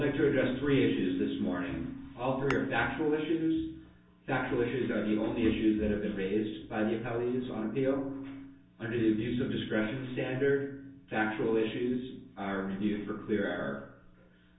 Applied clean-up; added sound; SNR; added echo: none; Tap / Glass; 15 dB; reverberation time 0.3 s.